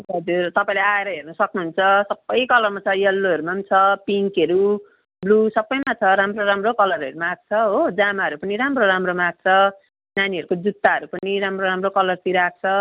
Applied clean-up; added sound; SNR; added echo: none; none; none; none.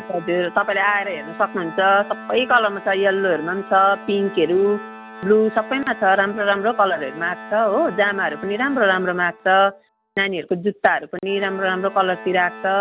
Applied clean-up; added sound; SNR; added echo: none; Organ; 17 dB; none.